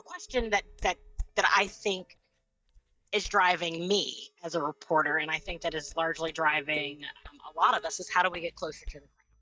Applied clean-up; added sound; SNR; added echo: neural mask model DeepFilterNet 3.